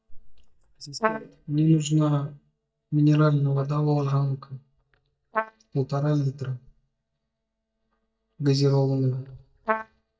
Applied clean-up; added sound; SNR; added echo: neural mask model DeepFilterNet 3.